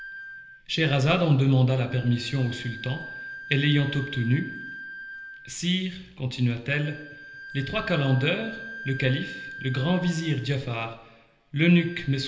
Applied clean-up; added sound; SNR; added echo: none; Wind instrument, woodwind instrument; 15 dB; reverberation time 1.4 s.